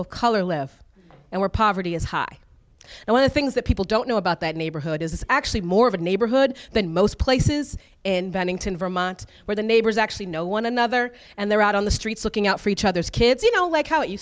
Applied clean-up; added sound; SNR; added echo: none; none; none; none.